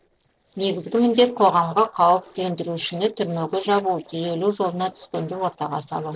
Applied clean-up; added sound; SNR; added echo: neural separator model SepFormer DNS4.